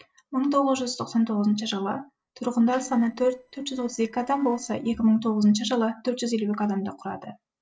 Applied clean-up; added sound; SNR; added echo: neural separator model SepFormer DNS4.